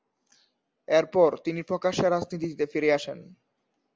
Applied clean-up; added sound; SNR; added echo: none; none; none; none.